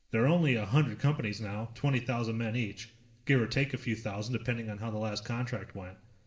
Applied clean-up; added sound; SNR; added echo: none; none; none; reverberation time 1.1 s.